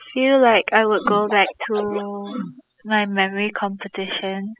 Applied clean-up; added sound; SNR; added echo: classical method spectral subtraction.